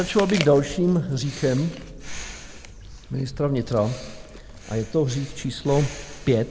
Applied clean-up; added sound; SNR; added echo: none; Breathing + Chewing, mastication; 13 dB; none.